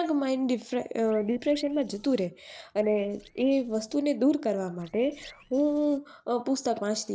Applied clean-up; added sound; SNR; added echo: neural separator model SepFormer DNS4.